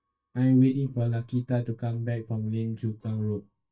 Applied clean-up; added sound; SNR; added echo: neural mask model DeepFilterNet 3.